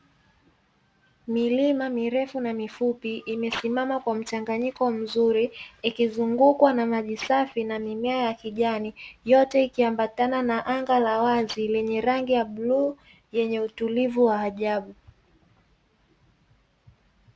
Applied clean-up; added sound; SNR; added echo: none; none; none; none.